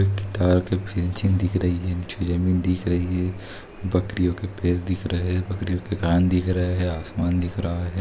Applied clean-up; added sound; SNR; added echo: none; none; none; none.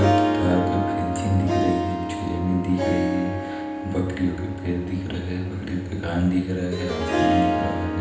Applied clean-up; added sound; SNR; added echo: none; Harp; 1 dB; reverberation time 0.9 s.